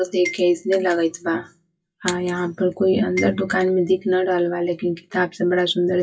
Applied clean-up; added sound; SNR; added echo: classical method WPE with log-MMSE.